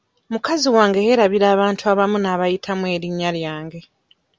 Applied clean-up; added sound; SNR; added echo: none; none; none; none.